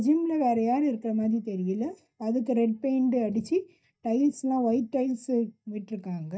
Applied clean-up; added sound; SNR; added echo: neural mask model DeepFilterNet 3.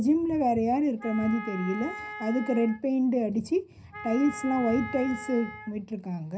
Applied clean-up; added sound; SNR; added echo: none; Wind instrument, woodwind instrument; 13 dB; reverberation time 0.4 s.